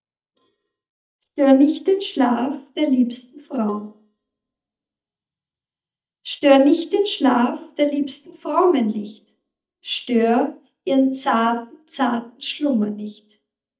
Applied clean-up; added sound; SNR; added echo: neural mask model DeepFilterNet 3.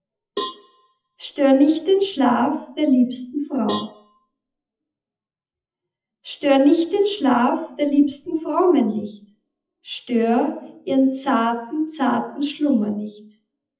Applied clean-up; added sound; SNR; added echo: classical method WPE with log-MMSE.